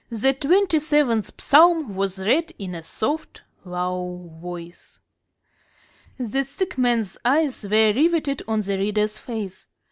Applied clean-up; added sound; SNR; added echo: none; none; none; none.